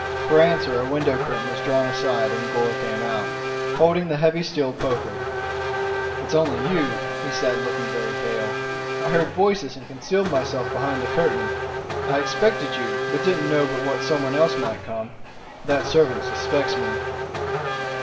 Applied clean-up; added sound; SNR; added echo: none; Race car, auto racing / Accelerating, revving, vroom; 3 dB; reverberation time 1.6 s.